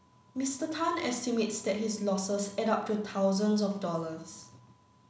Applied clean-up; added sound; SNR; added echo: none; none; none; none.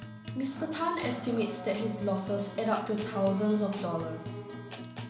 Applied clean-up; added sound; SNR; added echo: none; Acoustic guitar; 8 dB; none.